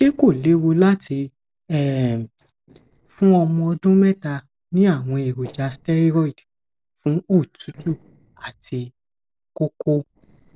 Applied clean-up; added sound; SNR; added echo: neural separator model SepFormer DNS4.